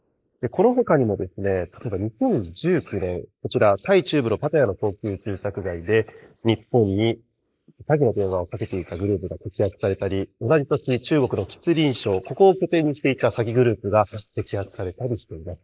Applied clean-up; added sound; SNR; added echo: neural mask model Resemble Enhance denoiser.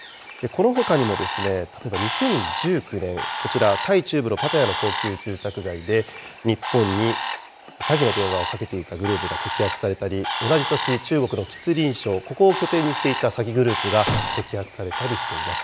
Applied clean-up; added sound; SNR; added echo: none; Gunshot, gunfire + Bird; 5 dB; none.